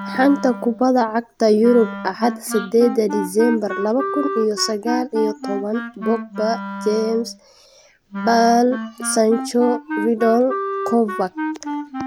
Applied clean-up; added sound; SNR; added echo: none; Wind instrument, woodwind instrument; 9 dB; none.